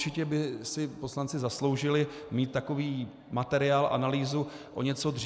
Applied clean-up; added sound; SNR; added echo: none; none; none; none.